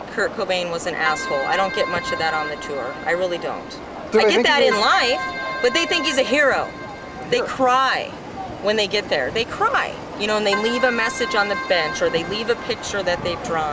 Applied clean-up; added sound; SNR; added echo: none; Keyboard (musical); 9 dB; none.